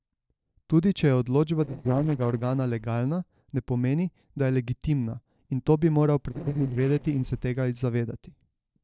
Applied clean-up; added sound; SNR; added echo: neural separator model SepFormer DNS4.